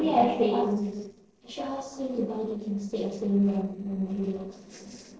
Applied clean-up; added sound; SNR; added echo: neural separator model SepFormer DNS4.